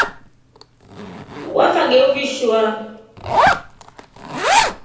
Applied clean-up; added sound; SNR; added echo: none; Zipper (clothing); 1 dB; reverberation time 0.6 s.